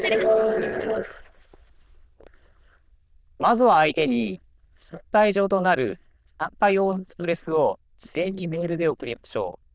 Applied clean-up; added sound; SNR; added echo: neural diffusion model UNIVERSE++.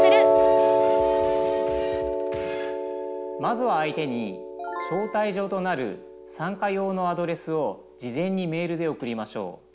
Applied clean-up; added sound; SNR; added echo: none; Piano; -3 dB; none.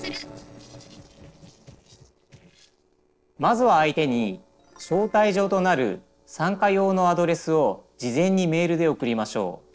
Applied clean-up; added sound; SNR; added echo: neural separator model SepFormer DNS4.